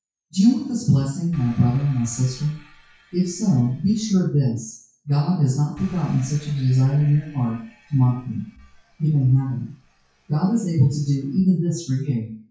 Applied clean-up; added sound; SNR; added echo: classical method WPE with log-MMSE.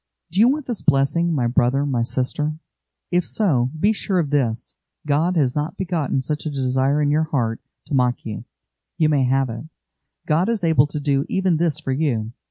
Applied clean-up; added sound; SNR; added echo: none; none; none; none.